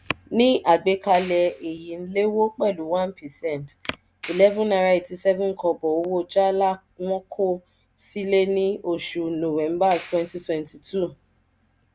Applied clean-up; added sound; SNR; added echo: none; Clapping; 17 dB; none.